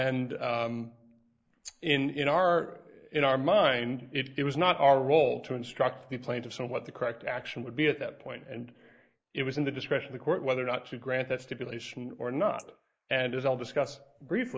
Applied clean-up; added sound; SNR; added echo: neural mask model Resemble Enhance denoiser.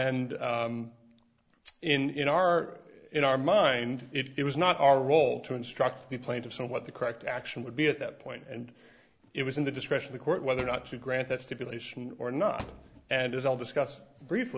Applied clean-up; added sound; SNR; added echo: none; Thump, thud; 18 dB; none.